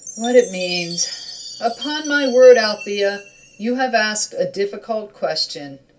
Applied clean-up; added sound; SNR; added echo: none; Chime; 17 dB; reverberation time 0.2 s.